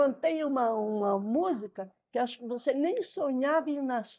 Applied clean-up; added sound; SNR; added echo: neural mask model DeepFilterNet 3.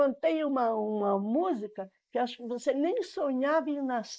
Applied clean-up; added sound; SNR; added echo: neural mask model Resemble Enhance denoiser.